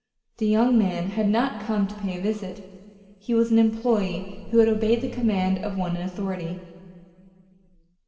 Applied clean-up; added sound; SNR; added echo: none; Buzz; 13 dB; reverberation time 3.0 s.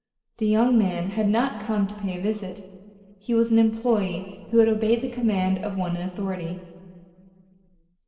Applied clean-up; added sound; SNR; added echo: neural separator model SepFormer DNS4.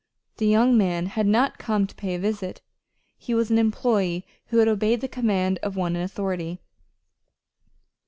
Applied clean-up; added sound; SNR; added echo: none; none; none; none.